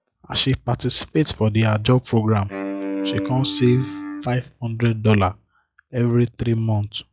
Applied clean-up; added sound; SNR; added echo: classical method log-MMSE.